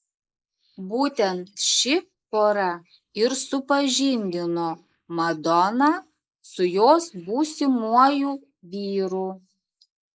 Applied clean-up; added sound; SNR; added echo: neural mask model Resemble Enhance denoiser.